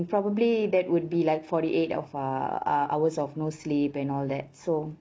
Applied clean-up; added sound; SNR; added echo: none; none; none; none.